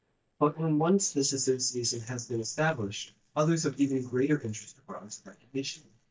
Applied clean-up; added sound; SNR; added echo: neural mask model DeepFilterNet 3.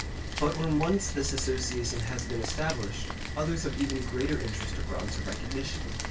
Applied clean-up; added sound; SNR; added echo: none; Rain; 2 dB; reverberation time 0.2 s.